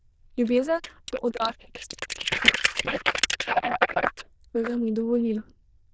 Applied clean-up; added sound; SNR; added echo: neural diffusion model UNIVERSE++.